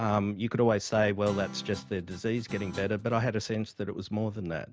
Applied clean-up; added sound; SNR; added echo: none; Guitar; 14 dB; none.